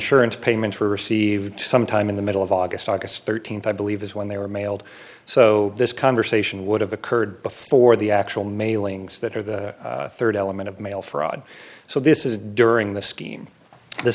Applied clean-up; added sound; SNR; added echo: none; none; none; none.